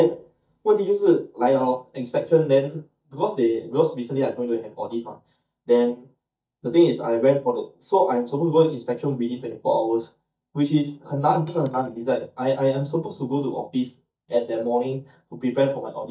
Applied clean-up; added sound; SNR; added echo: neural mask model DeepFilterNet 3.